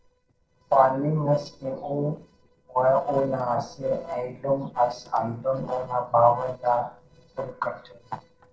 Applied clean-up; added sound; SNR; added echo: neural separator model SepFormer DNS4.